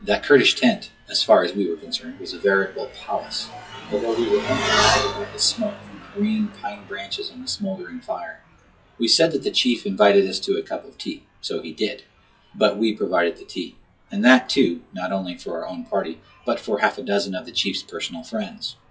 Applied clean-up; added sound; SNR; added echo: classical method WPE with log-MMSE.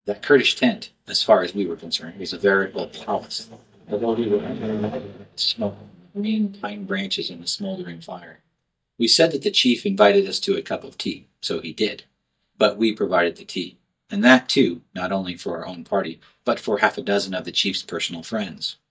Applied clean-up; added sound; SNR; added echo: neural mask model DeepFilterNet 3.